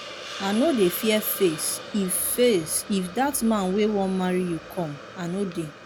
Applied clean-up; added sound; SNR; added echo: none; Hiss; 14 dB; none.